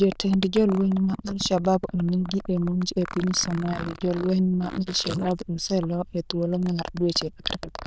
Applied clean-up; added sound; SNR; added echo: neural diffusion model UNIVERSE++.